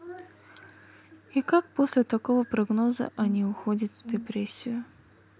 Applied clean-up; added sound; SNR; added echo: none; Brass instrument; 11 dB; none.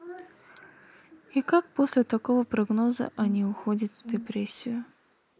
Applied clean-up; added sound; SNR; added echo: neural mask model Resemble Enhance denoiser.